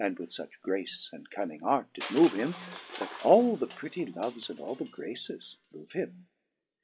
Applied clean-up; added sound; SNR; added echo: none; Crushing; 16 dB; none.